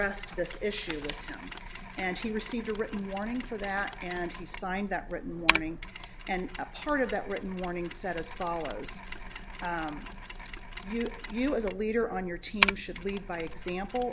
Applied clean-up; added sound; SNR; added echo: none; Mechanisms; 5 dB; none.